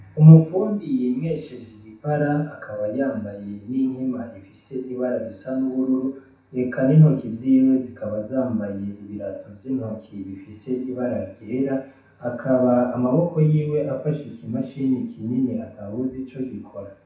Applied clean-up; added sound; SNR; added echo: none; none; none; reverberation time 0.7 s.